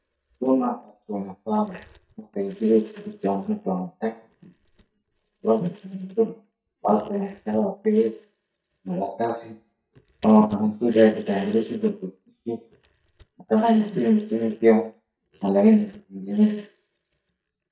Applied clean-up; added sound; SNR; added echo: neural mask model DeepFilterNet 3.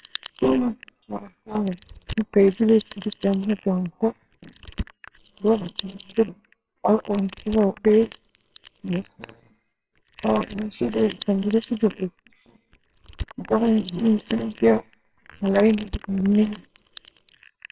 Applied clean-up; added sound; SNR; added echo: neural separator model SepFormer WHAMR!.